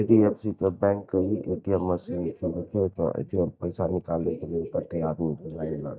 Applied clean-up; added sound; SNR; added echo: neural mask model DeepFilterNet 3.